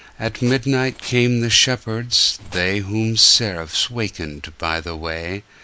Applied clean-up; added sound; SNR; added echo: neural mask model Resemble Enhance denoiser.